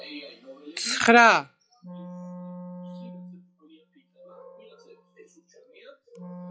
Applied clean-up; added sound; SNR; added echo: classical method log-MMSE.